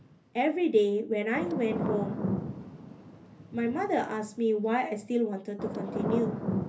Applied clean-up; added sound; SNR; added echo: none; Thunder / Rain; 6 dB; reverberation time 0.3 s.